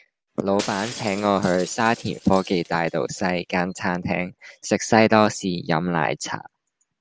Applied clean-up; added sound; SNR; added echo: none; Shatter; 17 dB; none.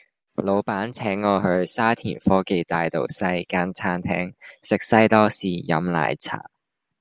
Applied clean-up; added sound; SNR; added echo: none; none; none; none.